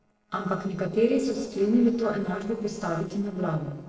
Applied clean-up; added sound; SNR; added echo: neural separator model SepFormer DNS4.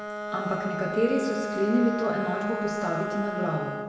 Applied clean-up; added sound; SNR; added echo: none; Bowed string instrument; 4 dB; reverberation time 1.2 s.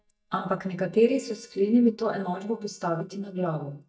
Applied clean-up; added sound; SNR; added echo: neural mask model DeepFilterNet 3.